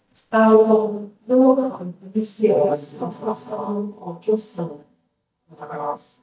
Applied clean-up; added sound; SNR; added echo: neural mask model DeepFilterNet 3.